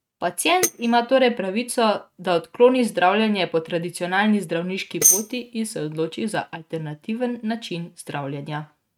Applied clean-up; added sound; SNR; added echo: neural mask model RNNoise.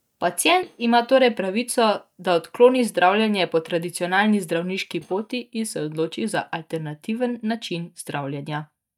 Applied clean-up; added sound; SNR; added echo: neural mask model DeepFilterNet 3.